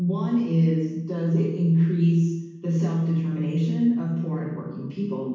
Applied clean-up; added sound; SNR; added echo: none; none; none; reverberation time 1.2 s.